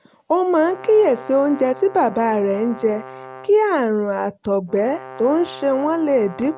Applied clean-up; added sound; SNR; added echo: none; Brass instrument; 18 dB; none.